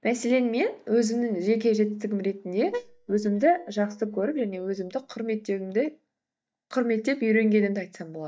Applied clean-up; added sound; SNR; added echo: neural mask model DeepFilterNet 3.